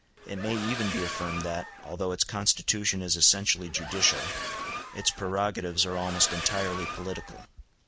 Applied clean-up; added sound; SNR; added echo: none; Accelerating, revving, vroom; 7 dB; none.